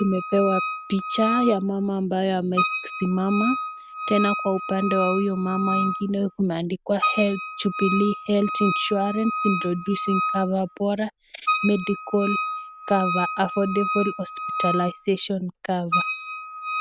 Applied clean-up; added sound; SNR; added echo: none; Wind instrument, woodwind instrument; 4 dB; none.